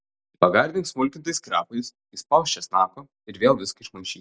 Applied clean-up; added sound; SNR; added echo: none; none; none; none.